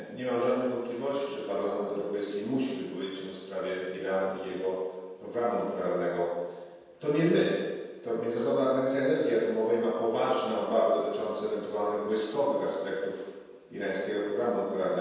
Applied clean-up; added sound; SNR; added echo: none; none; none; reverberation time 1.2 s.